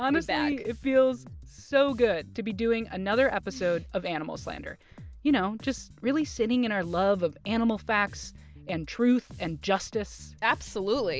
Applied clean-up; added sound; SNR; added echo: none; Bass guitar; 19 dB; none.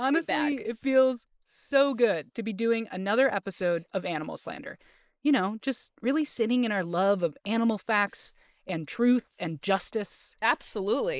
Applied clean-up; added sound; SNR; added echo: neural mask model Resemble Enhance denoiser.